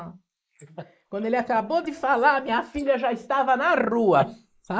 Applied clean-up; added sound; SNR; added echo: neural mask model Resemble Enhance denoiser.